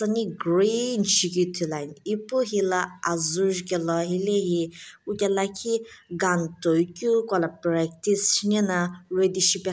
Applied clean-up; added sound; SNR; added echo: none; none; none; none.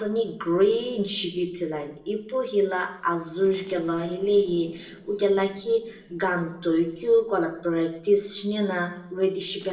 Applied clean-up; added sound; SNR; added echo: neural separator model SepFormer DNS4.